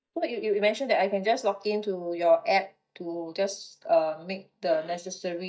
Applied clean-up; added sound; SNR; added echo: neural mask model DeepFilterNet 3.